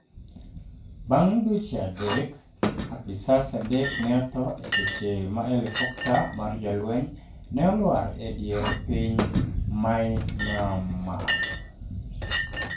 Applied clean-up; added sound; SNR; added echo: none; Chink, clink; 7 dB; reverberation time 0.3 s.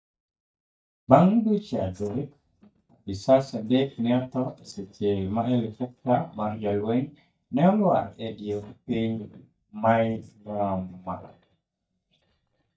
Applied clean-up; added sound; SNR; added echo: neural mask model DeepFilterNet 3.